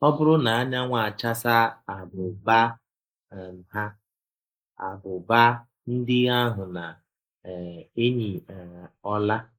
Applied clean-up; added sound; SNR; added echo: neural mask model Resemble Enhance denoiser.